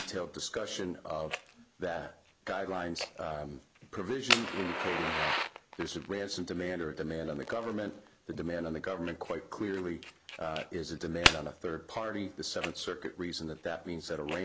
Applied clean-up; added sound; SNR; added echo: none; Fire; 1 dB; none.